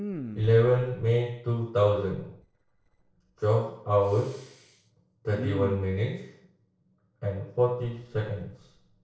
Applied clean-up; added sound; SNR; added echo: neural separator model SepFormer DNS4.